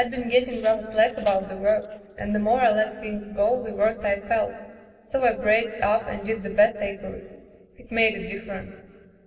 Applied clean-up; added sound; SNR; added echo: neural separator model SepFormer DNS4.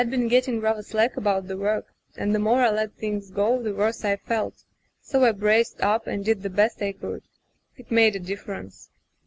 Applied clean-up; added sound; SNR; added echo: none; none; none; none.